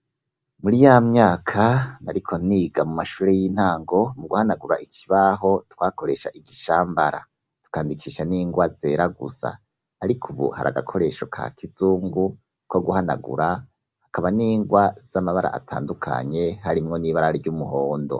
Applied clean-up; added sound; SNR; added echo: none; none; none; none.